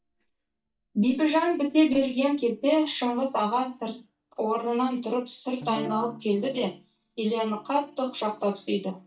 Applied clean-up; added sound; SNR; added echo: neural mask model DeepFilterNet 3.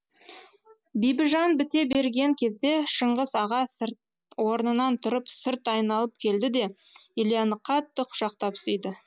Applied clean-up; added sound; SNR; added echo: none; none; none; none.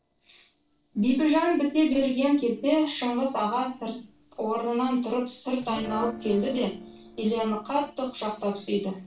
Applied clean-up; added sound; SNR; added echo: neural separator model SepFormer DNS4.